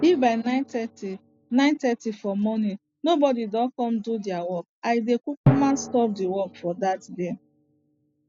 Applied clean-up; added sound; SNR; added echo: none; Drum; 9 dB; none.